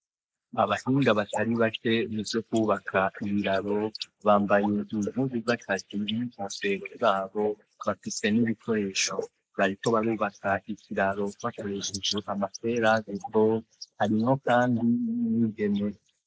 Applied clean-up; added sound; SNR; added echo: neural mask model Resemble Enhance denoiser.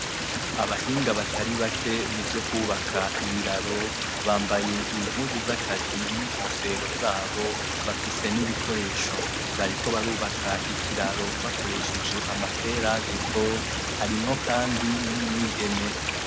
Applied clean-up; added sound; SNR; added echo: none; Stream; -1 dB; none.